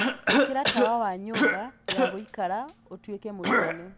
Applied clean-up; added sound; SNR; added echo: none; Cough; -4 dB; none.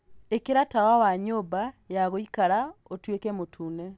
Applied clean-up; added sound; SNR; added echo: none; none; none; none.